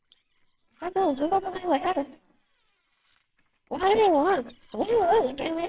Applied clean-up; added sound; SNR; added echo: neural separator model SepFormer WHAMR!.